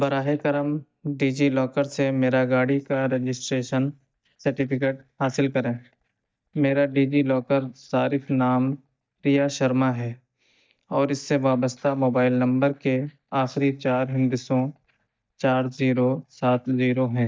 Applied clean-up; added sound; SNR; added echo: neural mask model DeepFilterNet 3.